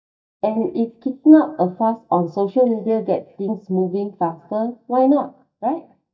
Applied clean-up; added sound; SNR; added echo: neural mask model DeepFilterNet 3.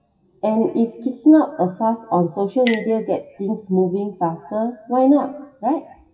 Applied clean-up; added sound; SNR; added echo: classical method WPE with log-MMSE.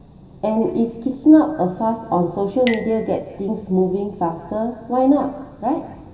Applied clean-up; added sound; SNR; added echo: none; Chink, clink; 20 dB; reverberation time 2.0 s.